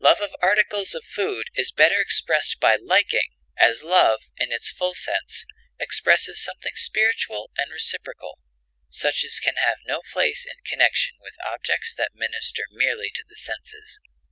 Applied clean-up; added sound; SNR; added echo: none; none; none; none.